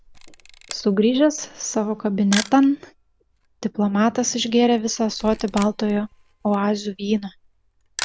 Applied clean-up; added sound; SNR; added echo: none; Camera; 15 dB; none.